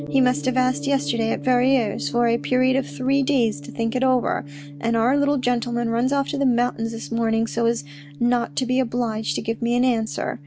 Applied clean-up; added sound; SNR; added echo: none; Gong; 14 dB; none.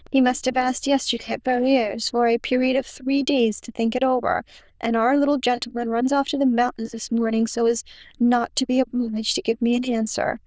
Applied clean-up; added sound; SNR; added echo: neural diffusion model UNIVERSE++.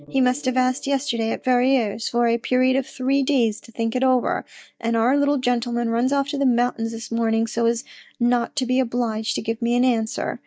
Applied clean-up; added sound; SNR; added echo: neural mask model DeepFilterNet 3.